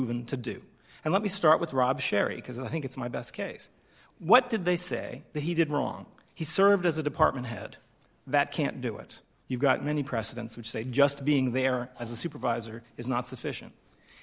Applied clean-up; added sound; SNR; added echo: none; none; none; none.